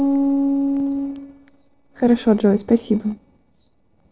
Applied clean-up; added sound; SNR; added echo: neural separator model SepFormer DNS4.